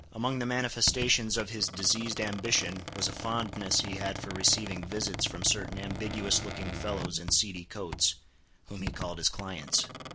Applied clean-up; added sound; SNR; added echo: none; Squeak; 8 dB; none.